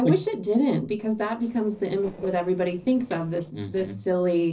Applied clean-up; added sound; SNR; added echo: neural separator model SepFormer DNS4.